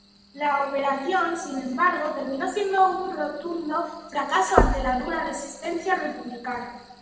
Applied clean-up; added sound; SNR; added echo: none; Knock / Wood; 1 dB; reverberation time 1.0 s.